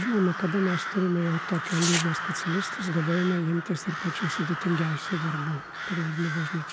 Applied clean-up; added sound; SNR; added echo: none; Tearing + Crow; 6 dB; none.